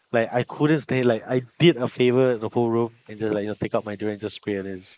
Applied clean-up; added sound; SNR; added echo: neural mask model Resemble Enhance denoiser.